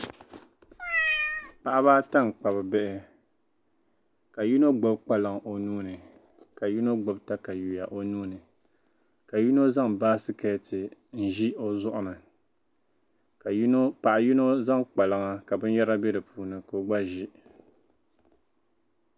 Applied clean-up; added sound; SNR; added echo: none; Meow; 1 dB; none.